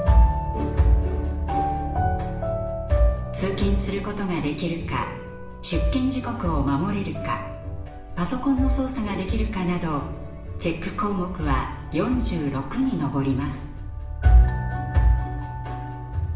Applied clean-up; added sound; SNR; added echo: none; none; none; reverberation time 0.8 s.